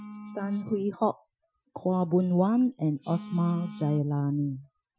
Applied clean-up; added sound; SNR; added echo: classical method Wiener filter.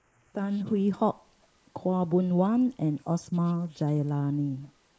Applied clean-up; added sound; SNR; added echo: neural mask model Resemble Enhance denoiser.